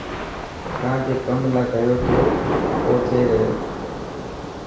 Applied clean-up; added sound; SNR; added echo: none; Thunder / Rain; 2 dB; reverberation time 0.7 s.